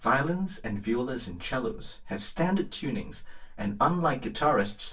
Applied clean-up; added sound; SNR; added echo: none; none; none; reverberation time 0.2 s.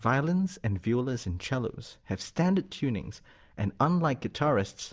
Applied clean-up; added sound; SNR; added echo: none; none; none; none.